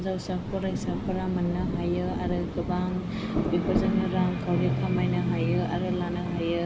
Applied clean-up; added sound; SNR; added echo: none; Rain; 7 dB; none.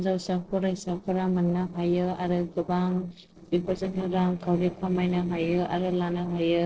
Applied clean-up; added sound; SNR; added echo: neural separator model SepFormer DNS4.